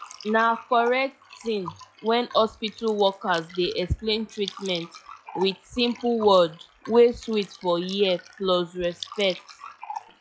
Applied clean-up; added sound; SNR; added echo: classical method log-MMSE.